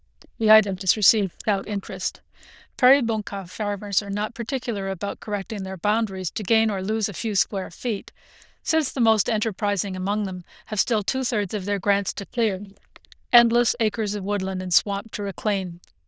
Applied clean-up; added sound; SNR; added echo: neural diffusion model UNIVERSE++.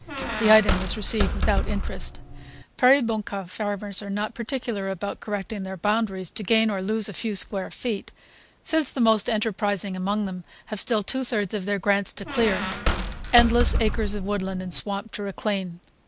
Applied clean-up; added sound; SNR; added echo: none; Squeak; 1 dB; none.